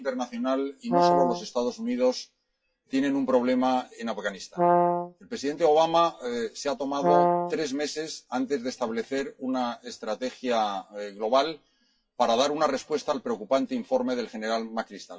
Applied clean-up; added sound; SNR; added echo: classical method WPE with log-MMSE.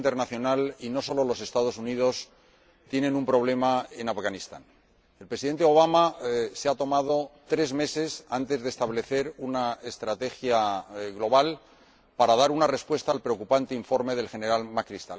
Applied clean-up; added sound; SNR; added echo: none; none; none; none.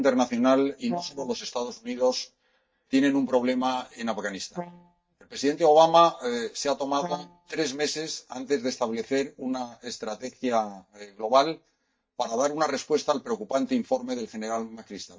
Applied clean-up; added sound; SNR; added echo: neural mask model DeepFilterNet 3.